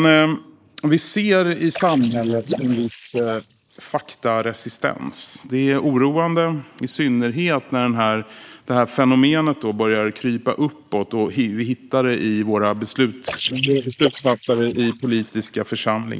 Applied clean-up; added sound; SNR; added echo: neural mask model Resemble Enhance denoiser.